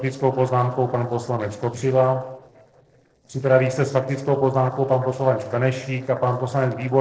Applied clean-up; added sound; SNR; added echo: neural separator model SepFormer DNS4.